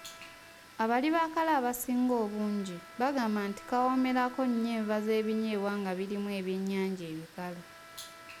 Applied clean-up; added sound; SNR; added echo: none; Water + Bowed string instrument; 19 dB; none.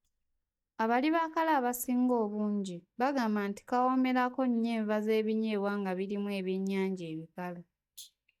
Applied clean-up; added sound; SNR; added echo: neural mask model DeepFilterNet 3.